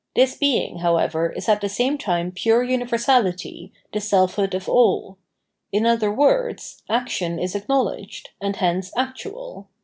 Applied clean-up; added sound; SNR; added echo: none; none; none; none.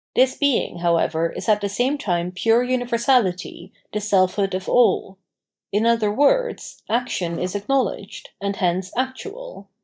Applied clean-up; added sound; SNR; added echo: neural mask model DeepFilterNet 3.